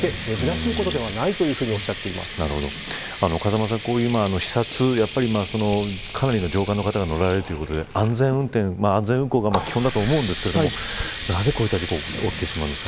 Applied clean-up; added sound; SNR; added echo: none; Water tap, faucet; 6 dB; none.